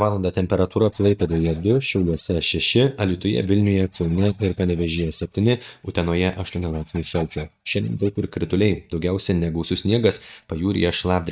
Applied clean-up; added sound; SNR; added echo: neural mask model DeepFilterNet 3.